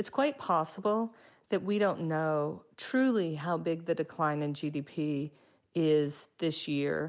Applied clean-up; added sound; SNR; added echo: none; none; none; none.